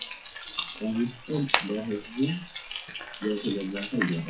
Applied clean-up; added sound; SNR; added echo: classical method WPE with log-MMSE.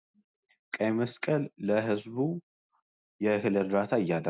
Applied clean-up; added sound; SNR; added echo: none; none; none; none.